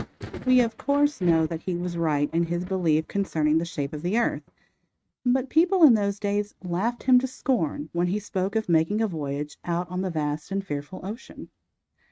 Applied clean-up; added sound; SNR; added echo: neural mask model RNNoise.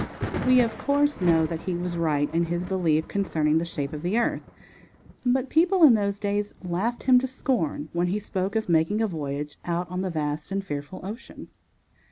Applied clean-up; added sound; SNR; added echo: none; Thunder; 15 dB; none.